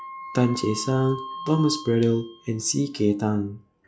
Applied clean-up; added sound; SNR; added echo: classical method log-MMSE.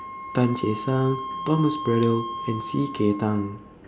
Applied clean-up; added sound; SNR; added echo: none; Wind instrument, woodwind instrument; 9 dB; none.